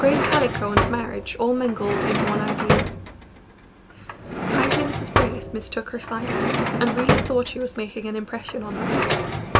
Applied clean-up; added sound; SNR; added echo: none; Drawer open or close; -2 dB; reverberation time 1.5 s.